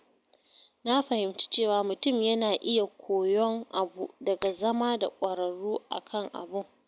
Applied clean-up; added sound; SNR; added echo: none; Shatter; 14 dB; none.